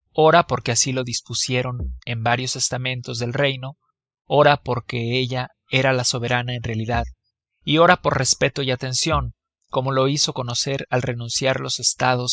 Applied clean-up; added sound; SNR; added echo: classical method spectral subtraction.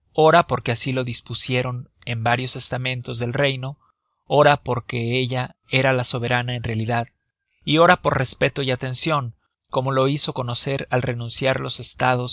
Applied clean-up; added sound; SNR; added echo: none; none; none; none.